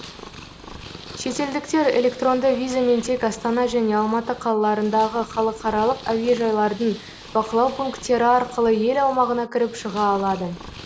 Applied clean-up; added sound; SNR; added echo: none; Purr; 18 dB; none.